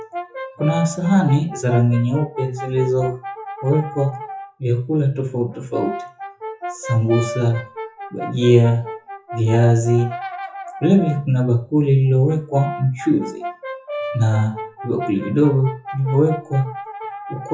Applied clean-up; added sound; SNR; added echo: classical method WPE with log-MMSE.